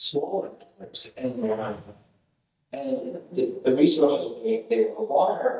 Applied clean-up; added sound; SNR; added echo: neural mask model DeepFilterNet 3.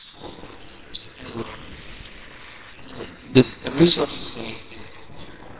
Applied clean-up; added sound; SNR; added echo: neural separator model SepFormer WHAMR!.